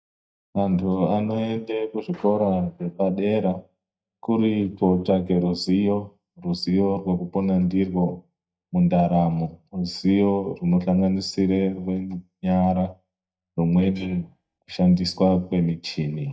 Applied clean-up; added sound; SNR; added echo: neural mask model DeepFilterNet 3.